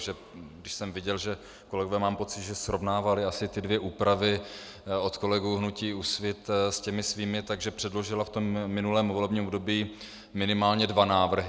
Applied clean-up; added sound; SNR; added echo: none; none; none; none.